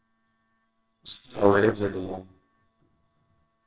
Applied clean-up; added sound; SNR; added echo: neural separator model SepFormer WHAMR!.